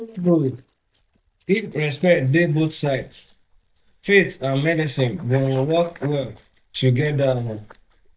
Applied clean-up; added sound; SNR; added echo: neural mask model DeepFilterNet 3.